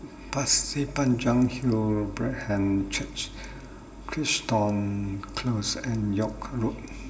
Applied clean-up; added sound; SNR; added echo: none; none; none; reverberation time 1.8 s.